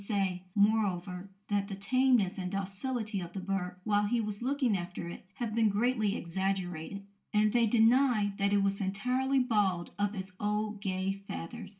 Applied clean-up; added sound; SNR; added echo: none; none; none; reverberation time 0.2 s.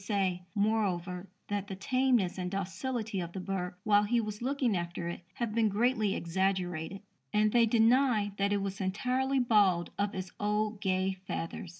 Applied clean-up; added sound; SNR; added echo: none; none; none; none.